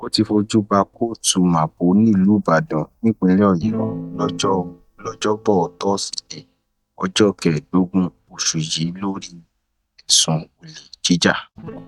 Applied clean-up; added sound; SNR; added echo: neural mask model DeepFilterNet 3.